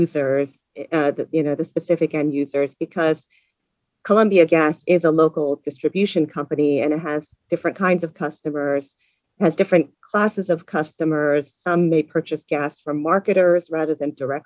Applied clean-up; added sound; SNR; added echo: none; none; none; none.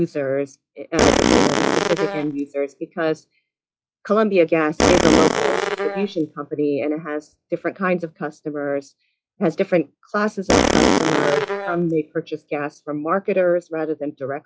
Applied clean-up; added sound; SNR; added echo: classical method log-MMSE.